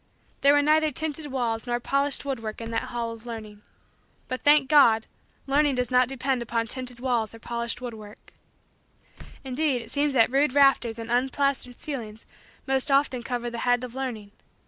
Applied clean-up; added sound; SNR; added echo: none; Slam; 17 dB; none.